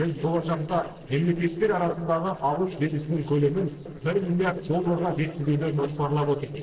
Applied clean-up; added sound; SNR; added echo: neural separator model SepFormer DNS4.